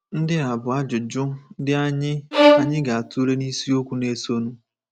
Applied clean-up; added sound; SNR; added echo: none; Bowed string instrument; -4 dB; none.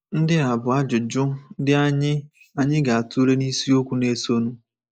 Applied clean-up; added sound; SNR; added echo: neural mask model Resemble Enhance denoiser.